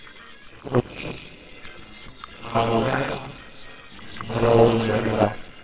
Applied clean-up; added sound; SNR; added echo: neural separator model SepFormer WHAMR!.